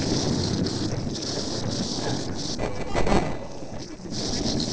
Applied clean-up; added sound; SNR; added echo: neural separator model SepFormer DNS4.